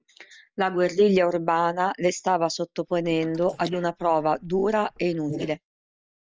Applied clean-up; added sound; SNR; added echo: neural mask model Resemble Enhance denoiser.